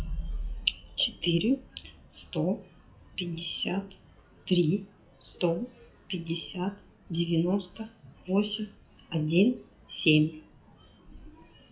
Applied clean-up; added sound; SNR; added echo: classical method WPE with log-MMSE.